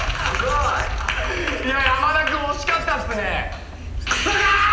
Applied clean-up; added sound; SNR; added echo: none; Wind / Bird / Insect; 7 dB; reverberation time 0.8 s.